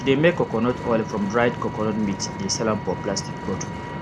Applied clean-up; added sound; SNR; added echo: none; Vehicle; 8 dB; none.